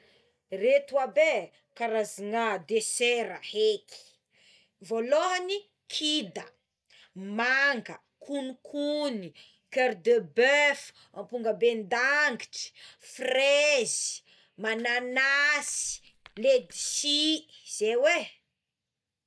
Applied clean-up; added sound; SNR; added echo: neural mask model DeepFilterNet 3.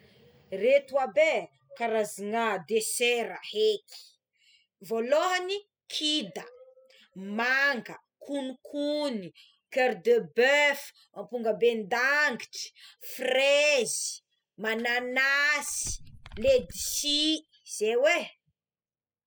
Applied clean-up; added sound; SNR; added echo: classical method spectral subtraction.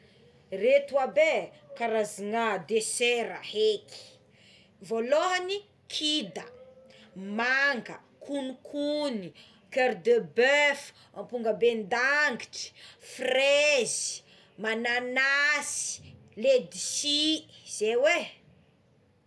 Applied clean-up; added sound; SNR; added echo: none; none; none; none.